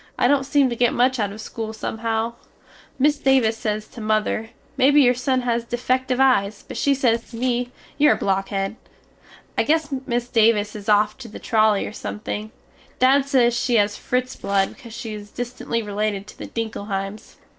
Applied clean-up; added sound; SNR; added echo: neural separator model SepFormer DNS4.